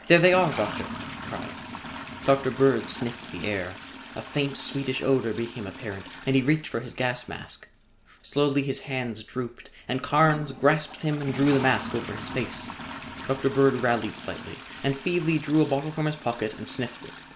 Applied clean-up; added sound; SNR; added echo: none; Toilet flush; 13 dB; none.